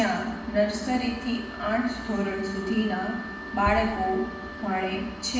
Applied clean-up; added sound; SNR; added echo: none; Wind instrument, woodwind instrument; 15 dB; reverberation time 1.0 s.